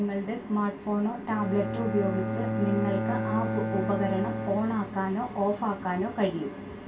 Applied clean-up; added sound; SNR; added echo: none; Bowed string instrument; 4 dB; reverberation time 0.2 s.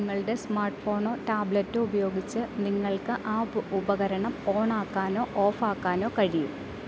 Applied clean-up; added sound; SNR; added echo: none; none; none; none.